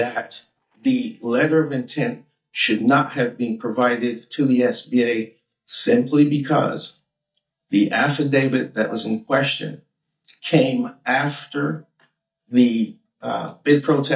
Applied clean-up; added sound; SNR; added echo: neural mask model DeepFilterNet 3.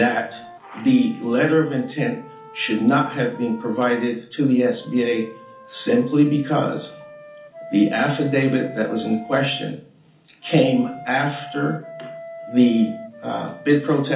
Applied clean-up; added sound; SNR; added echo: none; Wind instrument, woodwind instrument; 18 dB; reverberation time 0.4 s.